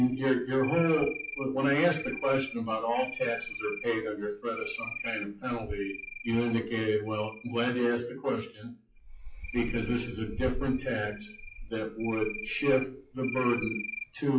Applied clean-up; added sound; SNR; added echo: classical method WPE with log-MMSE.